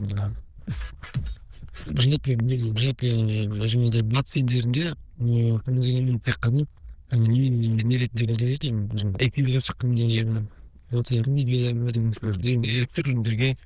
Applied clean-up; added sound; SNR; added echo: neural diffusion model UNIVERSE++.